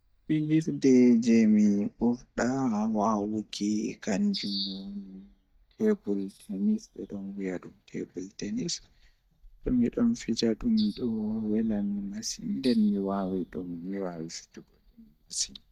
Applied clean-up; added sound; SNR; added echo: neural mask model DeepFilterNet 3.